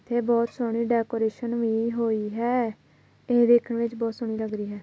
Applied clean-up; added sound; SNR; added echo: none; none; none; none.